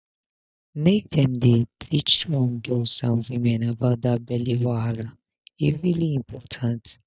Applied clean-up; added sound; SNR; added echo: neural mask model DeepFilterNet 3.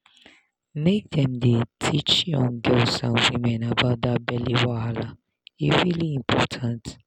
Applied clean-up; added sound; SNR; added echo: none; none; none; none.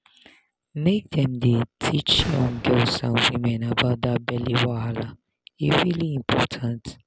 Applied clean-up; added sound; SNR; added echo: none; Fireworks; 10 dB; none.